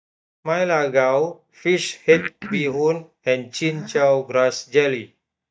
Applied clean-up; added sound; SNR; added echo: neural mask model DeepFilterNet 3.